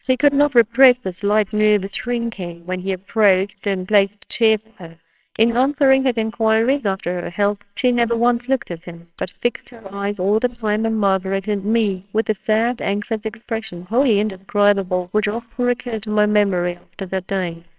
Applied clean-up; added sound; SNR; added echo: neural separator model SepFormer WHAMR!.